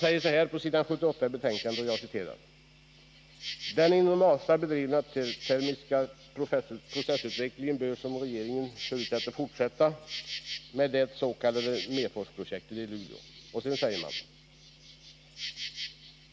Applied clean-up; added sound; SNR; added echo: none; Insect; 13 dB; none.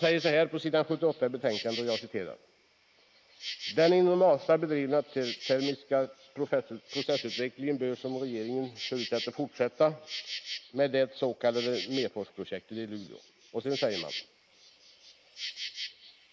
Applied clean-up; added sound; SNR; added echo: neural mask model Resemble Enhance denoiser.